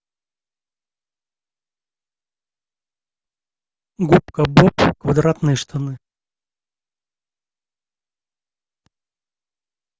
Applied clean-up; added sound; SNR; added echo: none; none; none; none.